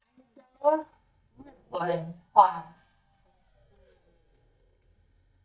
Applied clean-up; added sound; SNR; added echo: neural mask model DeepFilterNet 3.